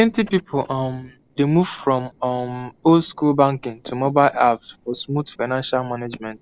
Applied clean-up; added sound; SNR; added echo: neural separator model SepFormer DNS4.